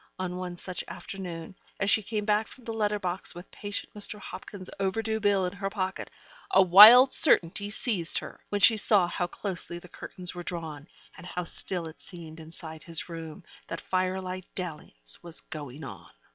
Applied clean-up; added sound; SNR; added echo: neural separator model SepFormer WHAM!.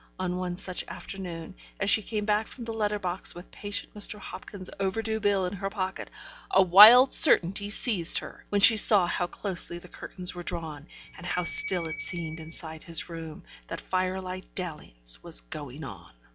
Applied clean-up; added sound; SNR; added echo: none; Glass / Bell; 10 dB; none.